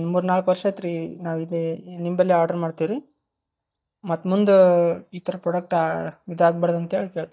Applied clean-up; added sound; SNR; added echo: neural mask model DeepFilterNet 3.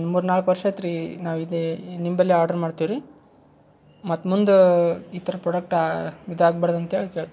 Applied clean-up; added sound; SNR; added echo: none; none; none; none.